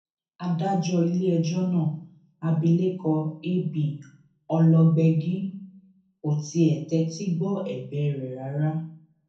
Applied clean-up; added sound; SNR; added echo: none; none; none; reverberation time 0.5 s.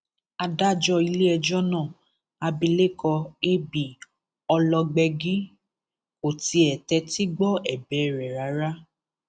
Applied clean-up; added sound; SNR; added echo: none; none; none; none.